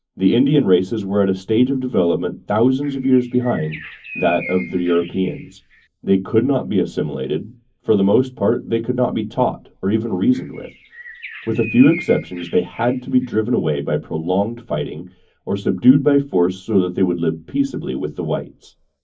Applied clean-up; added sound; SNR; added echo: none; Bird; 16 dB; reverberation time 0.3 s.